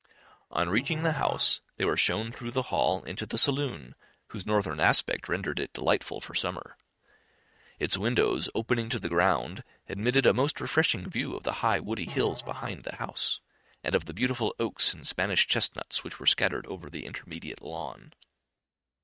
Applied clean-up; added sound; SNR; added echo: neural mask model RNNoise.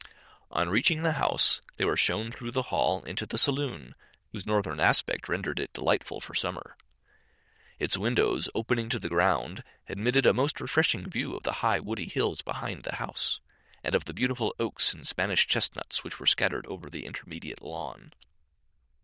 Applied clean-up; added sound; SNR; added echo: neural diffusion model UNIVERSE++.